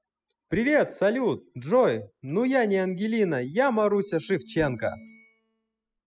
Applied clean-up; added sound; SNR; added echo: classical method spectral subtraction.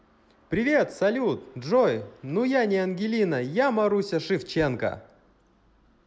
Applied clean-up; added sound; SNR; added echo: none; none; none; none.